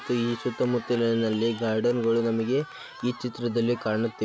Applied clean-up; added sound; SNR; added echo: none; Cheering; 17 dB; none.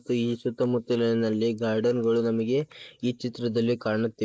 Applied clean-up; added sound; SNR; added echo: neural mask model Resemble Enhance denoiser.